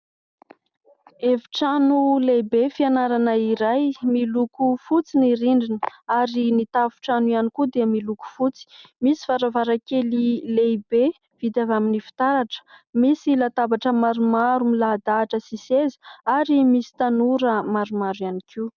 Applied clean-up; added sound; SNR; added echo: none; none; none; none.